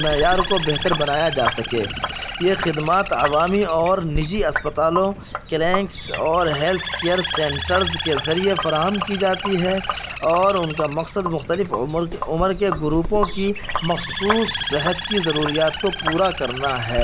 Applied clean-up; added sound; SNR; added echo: none; Sink (filling or washing) + Bird; 5 dB; none.